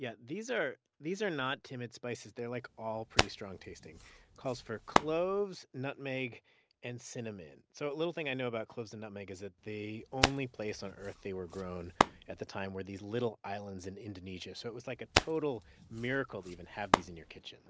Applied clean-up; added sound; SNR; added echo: none; Hands; -3 dB; none.